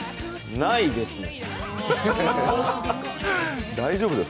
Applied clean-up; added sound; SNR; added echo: none; none; none; none.